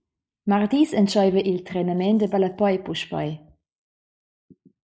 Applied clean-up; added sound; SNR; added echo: neural mask model Resemble Enhance denoiser.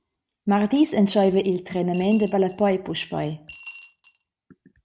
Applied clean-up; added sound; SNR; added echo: none; Coin (dropping) / Glass; 20 dB; none.